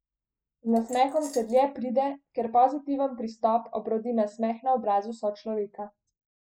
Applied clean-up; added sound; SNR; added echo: neural mask model Resemble Enhance denoiser.